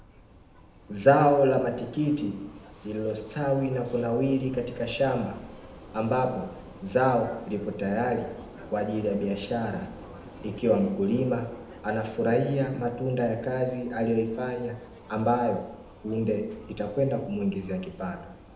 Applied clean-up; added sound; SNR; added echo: none; Vehicle; 18 dB; reverberation time 0.8 s.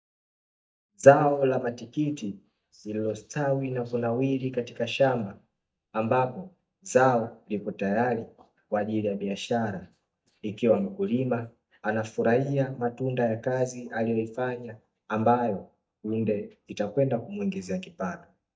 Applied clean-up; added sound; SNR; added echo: neural mask model DeepFilterNet 3.